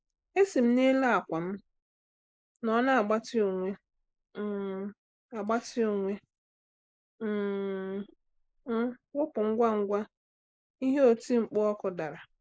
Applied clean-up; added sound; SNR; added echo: neural mask model Resemble Enhance denoiser.